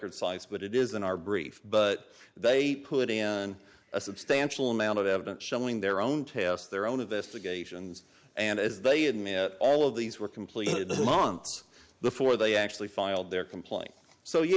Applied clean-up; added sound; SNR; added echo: none; none; none; none.